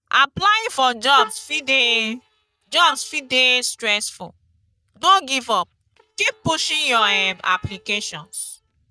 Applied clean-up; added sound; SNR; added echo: neural mask model DeepFilterNet 3.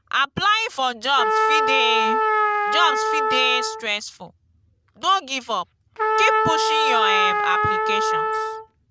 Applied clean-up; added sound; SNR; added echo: none; Trumpet; -2 dB; none.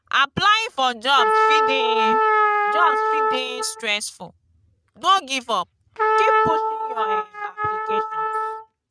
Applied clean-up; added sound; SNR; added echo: neural mask model RNNoise.